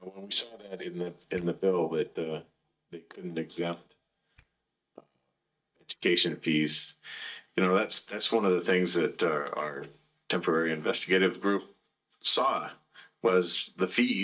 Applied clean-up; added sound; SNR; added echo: neural mask model DeepFilterNet 3.